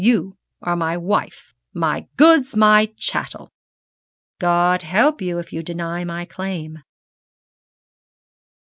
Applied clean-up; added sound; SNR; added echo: none; none; none; none.